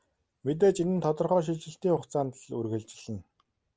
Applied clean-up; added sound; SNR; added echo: none; none; none; none.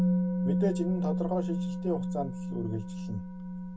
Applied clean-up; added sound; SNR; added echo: none; Musical instrument; -4 dB; reverberation time 0.2 s.